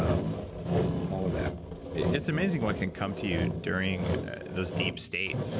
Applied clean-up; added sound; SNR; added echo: none; Sawing; -1 dB; none.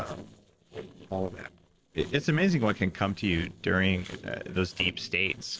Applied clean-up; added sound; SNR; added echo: neural separator model SepFormer DNS4.